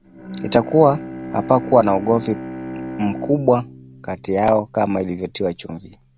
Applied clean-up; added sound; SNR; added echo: none; Bowed string instrument; 13 dB; none.